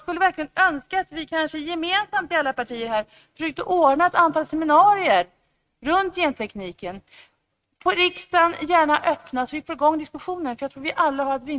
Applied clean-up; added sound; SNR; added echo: neural mask model RNNoise.